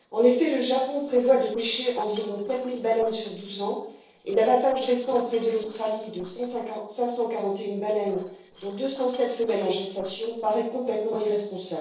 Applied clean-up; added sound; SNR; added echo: neural separator model SepFormer DNS4.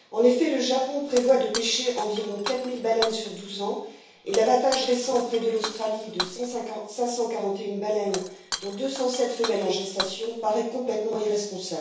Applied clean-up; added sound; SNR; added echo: none; Shatter; 11 dB; reverberation time 0.7 s.